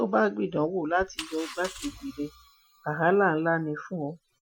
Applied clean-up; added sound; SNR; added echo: classical method Wiener filter.